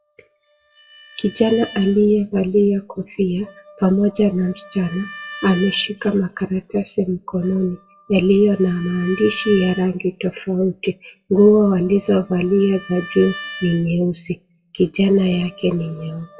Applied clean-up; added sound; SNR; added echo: classical method WPE with log-MMSE.